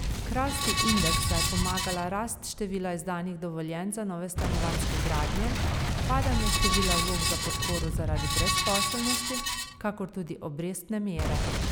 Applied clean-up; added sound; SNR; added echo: none; Boom + Screech; -4 dB; none.